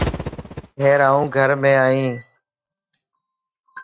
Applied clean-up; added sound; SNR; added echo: neural mask model RNNoise.